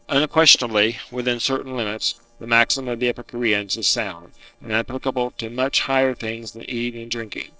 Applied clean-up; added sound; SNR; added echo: neural separator model SepFormer DNS4.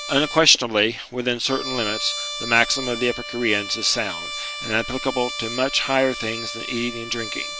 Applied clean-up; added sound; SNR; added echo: none; Trumpet; 8 dB; none.